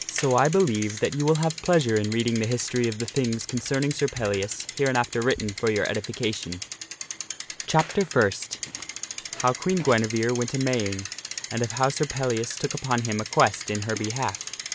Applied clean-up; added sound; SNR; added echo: none; Bicycle; 10 dB; none.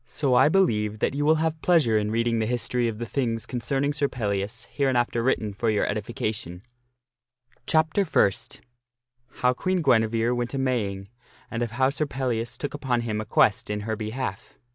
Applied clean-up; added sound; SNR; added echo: none; none; none; none.